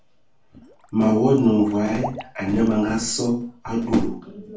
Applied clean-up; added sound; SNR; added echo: none; Water / Liquid; 18 dB; reverberation time 0.3 s.